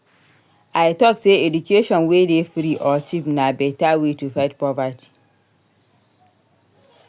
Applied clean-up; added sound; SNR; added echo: none; none; none; none.